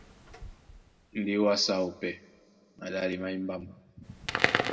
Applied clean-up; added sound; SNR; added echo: none; Crackle; 4 dB; reverberation time 1.1 s.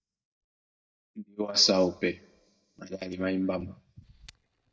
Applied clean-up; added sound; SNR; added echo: neural mask model DeepFilterNet 3.